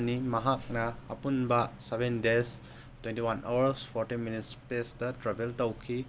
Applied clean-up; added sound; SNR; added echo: none; none; none; none.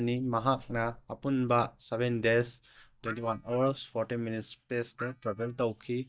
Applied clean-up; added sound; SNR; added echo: neural mask model DeepFilterNet 3.